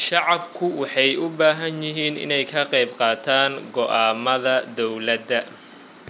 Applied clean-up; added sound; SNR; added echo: none; none; none; none.